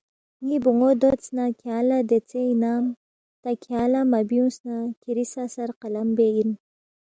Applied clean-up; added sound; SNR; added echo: none; none; none; none.